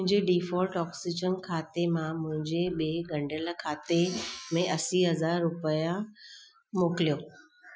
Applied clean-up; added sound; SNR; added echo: classical method Wiener filter.